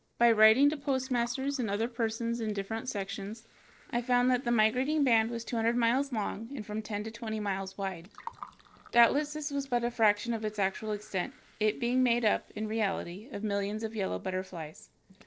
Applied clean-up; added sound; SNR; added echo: neural separator model SepFormer DNS4.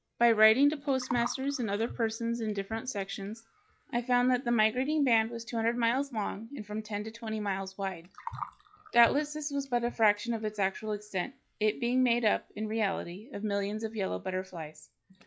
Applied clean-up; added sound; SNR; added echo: classical method log-MMSE.